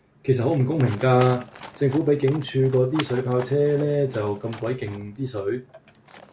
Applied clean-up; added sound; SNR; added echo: none; Livestock, farm animals, working animals; 18 dB; none.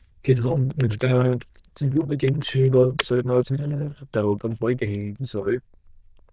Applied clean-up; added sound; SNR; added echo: neural diffusion model UNIVERSE++.